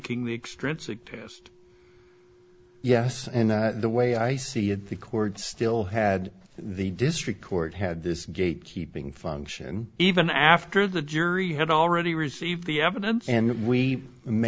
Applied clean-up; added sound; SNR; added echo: none; none; none; none.